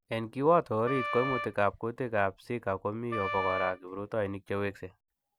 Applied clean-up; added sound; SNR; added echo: none; Wind instrument, woodwind instrument; 6 dB; none.